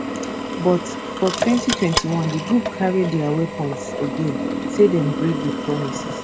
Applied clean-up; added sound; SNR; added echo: none; Drill; 4 dB; none.